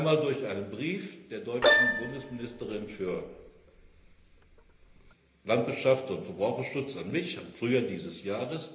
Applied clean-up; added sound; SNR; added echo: none; Keyboard (musical); -1 dB; reverberation time 1.0 s.